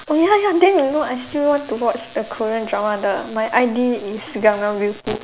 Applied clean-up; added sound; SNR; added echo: none; none; none; none.